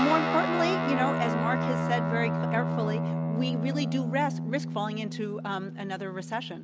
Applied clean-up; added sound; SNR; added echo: none; Guitar; -1 dB; none.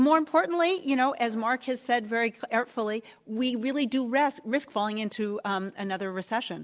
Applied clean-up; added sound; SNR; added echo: none; none; none; none.